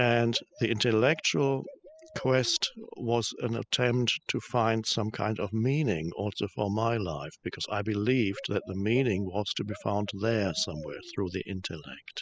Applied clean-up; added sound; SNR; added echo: classical method spectral subtraction.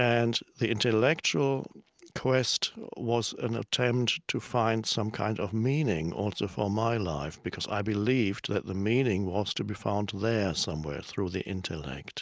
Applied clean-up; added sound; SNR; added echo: none; none; none; none.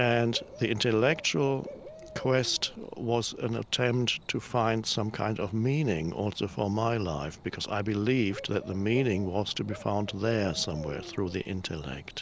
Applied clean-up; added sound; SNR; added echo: none; Cricket / Bird; 18 dB; none.